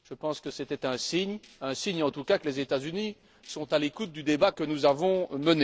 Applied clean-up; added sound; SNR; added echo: neural separator model SepFormer DNS4.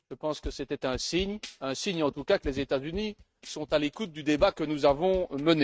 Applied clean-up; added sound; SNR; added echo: neural mask model RNNoise.